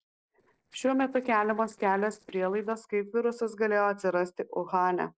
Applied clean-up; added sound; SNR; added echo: neural separator model SepFormer DNS4.